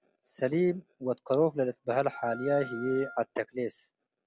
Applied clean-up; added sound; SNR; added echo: none; Wind instrument, woodwind instrument; 15 dB; none.